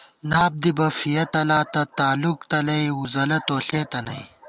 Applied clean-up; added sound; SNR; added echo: none; none; none; none.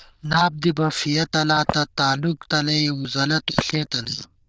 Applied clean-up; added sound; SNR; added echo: neural diffusion model UNIVERSE++.